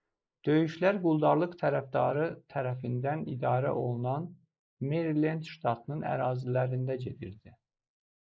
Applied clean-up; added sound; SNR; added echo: neural mask model Resemble Enhance denoiser.